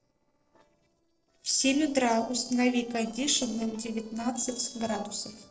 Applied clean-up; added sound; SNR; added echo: neural separator model SepFormer DNS4.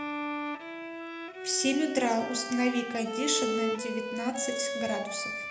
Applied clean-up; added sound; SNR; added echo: none; Bowed string instrument; 4 dB; reverberation time 0.7 s.